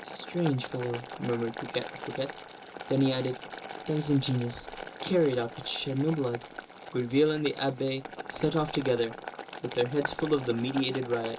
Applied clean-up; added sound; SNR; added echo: none; Boiling; 11 dB; reverberation time 0.2 s.